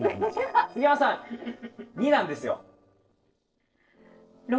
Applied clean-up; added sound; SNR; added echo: neural separator model SepFormer DNS4.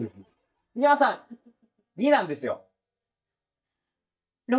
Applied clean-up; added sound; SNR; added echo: neural mask model DeepFilterNet 3.